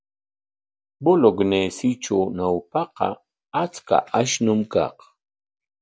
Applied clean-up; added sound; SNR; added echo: none; none; none; none.